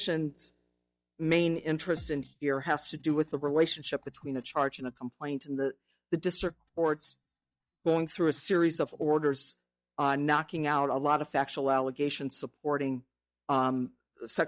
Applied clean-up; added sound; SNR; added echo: neural mask model DeepFilterNet 3.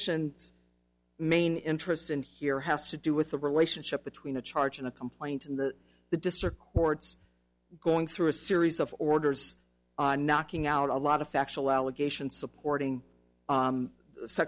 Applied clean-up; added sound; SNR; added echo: none; none; none; none.